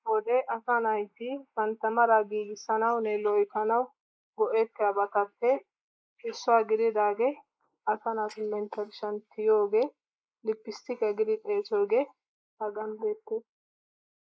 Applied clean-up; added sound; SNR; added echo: neural mask model Resemble Enhance denoiser.